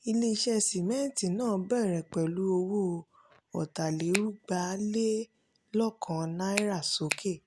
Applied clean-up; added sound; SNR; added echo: none; Finger snapping; 6 dB; none.